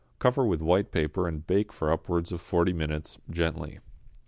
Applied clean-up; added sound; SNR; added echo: none; none; none; none.